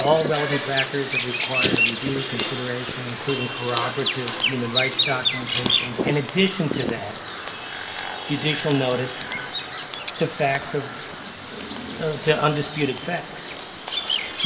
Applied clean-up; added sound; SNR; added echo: none; Bird vocalization, bird call, bird song; 1 dB; reverberation time 1.8 s.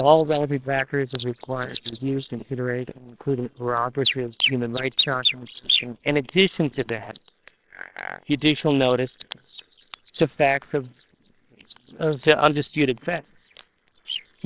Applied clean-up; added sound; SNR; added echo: neural separator model SepFormer WHAMR!.